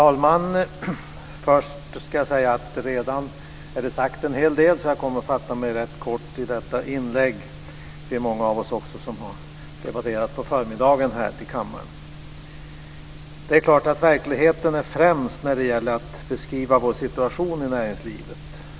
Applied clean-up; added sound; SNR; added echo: none; none; none; none.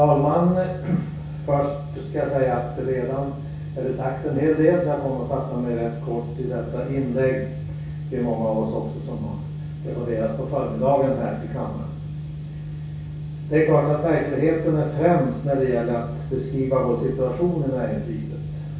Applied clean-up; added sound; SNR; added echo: none; none; none; reverberation time 0.6 s.